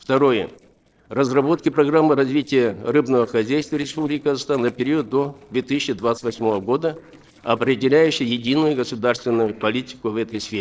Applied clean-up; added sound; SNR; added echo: neural separator model SepFormer DNS4.